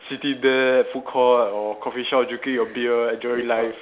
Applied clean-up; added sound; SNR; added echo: none; none; none; none.